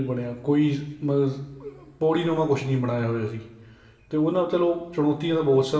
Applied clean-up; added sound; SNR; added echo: none; none; none; reverberation time 1.0 s.